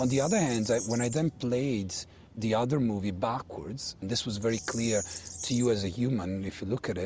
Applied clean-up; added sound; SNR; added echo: none; Bird vocalization, bird call, bird song; 14 dB; none.